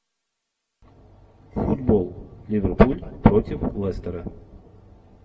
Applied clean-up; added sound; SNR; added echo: none; none; none; reverberation time 1.0 s.